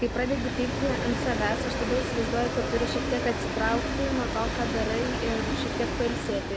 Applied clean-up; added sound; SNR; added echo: none; Train; 0 dB; none.